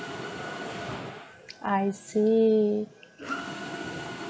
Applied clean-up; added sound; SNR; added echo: none; Mechanisms; 10 dB; none.